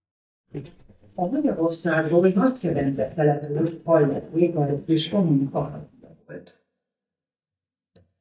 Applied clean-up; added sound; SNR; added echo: neural mask model DeepFilterNet 3.